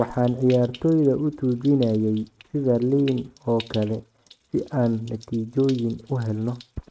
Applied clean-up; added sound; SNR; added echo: neural mask model RNNoise.